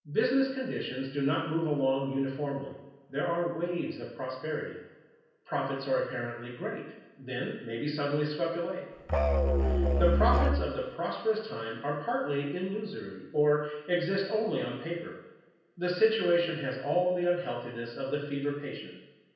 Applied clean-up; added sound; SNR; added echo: none; Musical instrument; -5 dB; reverberation time 0.9 s.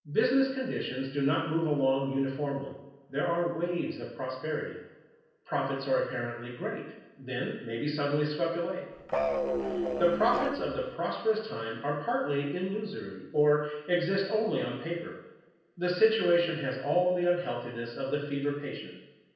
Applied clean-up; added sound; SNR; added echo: neural separator model SepFormer DNS4.